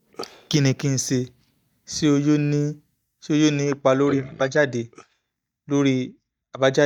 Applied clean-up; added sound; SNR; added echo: neural mask model DeepFilterNet 3.